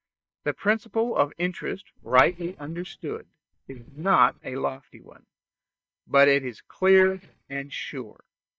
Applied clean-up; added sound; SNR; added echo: neural mask model DeepFilterNet 3.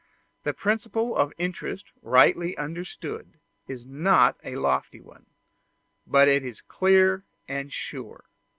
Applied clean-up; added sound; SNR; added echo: none; none; none; none.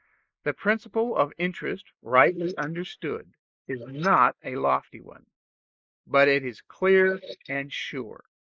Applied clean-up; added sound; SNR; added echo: neural mask model Resemble Enhance denoiser.